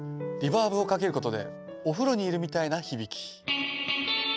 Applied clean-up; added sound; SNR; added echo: none; none; none; none.